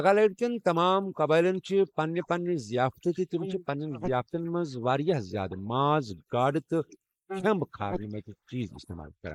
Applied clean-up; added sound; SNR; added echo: neural mask model Resemble Enhance denoiser.